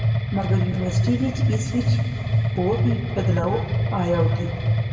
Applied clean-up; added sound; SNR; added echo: none; Mechanisms; -4 dB; reverberation time 1.9 s.